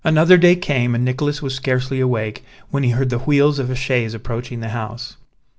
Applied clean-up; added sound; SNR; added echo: none; none; none; none.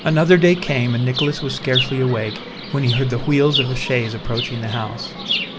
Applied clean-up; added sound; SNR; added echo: none; Chirp, tweet; 8 dB; none.